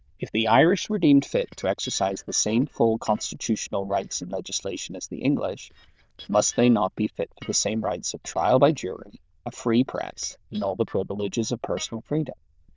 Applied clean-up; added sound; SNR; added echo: neural diffusion model UNIVERSE++.